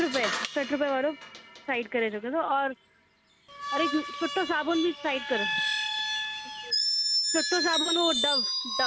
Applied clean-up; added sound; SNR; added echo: none; Screech; 1 dB; none.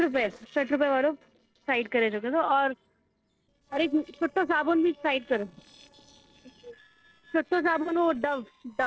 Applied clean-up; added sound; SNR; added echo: neural separator model SepFormer DNS4.